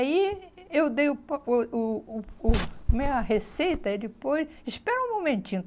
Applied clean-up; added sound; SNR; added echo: none; none; none; none.